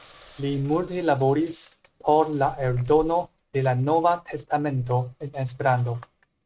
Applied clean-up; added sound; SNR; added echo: neural mask model RNNoise.